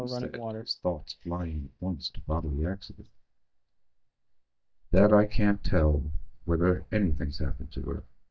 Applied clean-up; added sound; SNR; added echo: neural mask model DeepFilterNet 3.